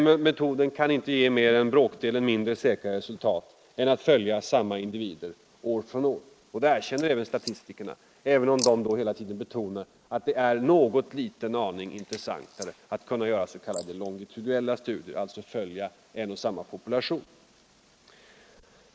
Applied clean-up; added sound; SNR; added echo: neural mask model Resemble Enhance denoiser.